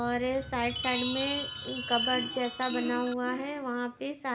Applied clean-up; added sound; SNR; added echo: none; Chime; 0 dB; none.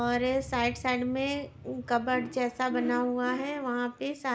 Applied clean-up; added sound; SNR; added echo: none; none; none; none.